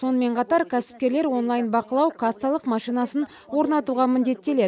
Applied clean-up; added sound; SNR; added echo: none; none; none; none.